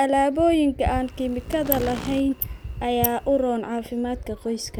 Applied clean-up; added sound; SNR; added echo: none; Insect; 15 dB; none.